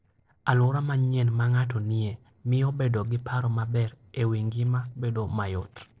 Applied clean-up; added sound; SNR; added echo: neural separator model SepFormer DNS4.